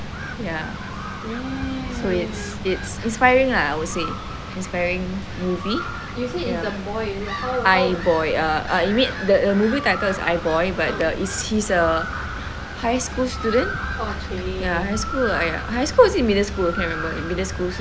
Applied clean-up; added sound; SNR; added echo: none; Gull, seagull / Bird vocalization, bird call, bird song; 15 dB; none.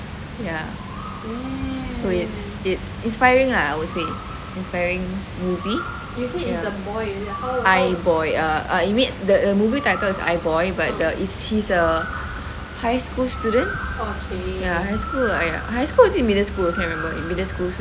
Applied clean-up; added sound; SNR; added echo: none; none; none; none.